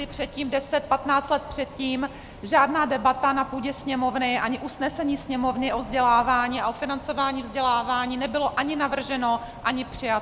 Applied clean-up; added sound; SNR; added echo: none; Bus; 18 dB; none.